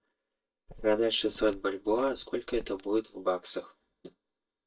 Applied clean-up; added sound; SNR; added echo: neural mask model DeepFilterNet 3.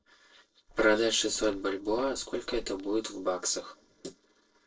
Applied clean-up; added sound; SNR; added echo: neural separator model SepFormer DNS4.